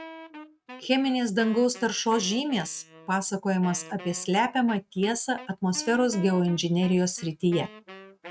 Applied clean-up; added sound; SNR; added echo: neural mask model RNNoise.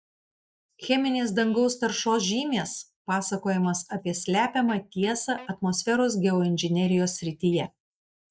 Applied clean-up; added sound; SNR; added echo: neural mask model Resemble Enhance denoiser.